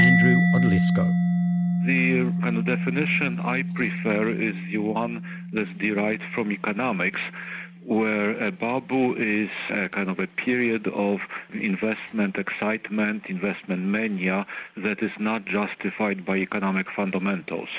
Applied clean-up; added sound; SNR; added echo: none; Mallet percussion; 2 dB; none.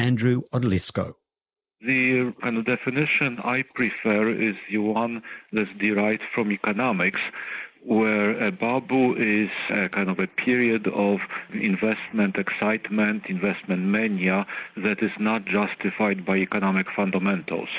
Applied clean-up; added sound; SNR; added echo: neural mask model Resemble Enhance denoiser.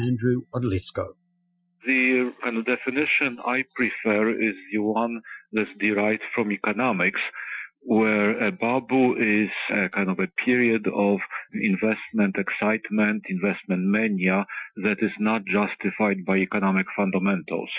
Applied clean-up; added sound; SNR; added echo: classical method Wiener filter.